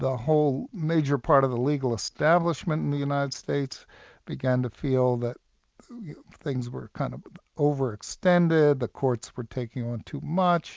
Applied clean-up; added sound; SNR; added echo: none; none; none; none.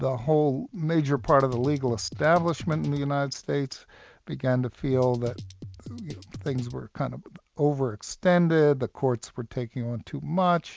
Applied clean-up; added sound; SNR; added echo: none; Drum kit; 16 dB; none.